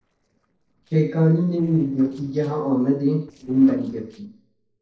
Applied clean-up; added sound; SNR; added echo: neural separator model SepFormer DNS4.